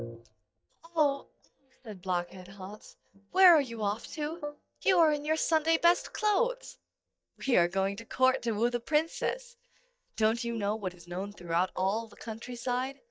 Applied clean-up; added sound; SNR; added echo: neural mask model DeepFilterNet 3.